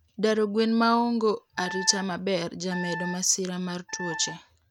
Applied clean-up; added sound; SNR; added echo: neural mask model RNNoise.